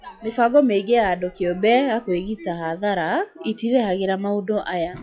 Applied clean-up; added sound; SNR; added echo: classical method log-MMSE.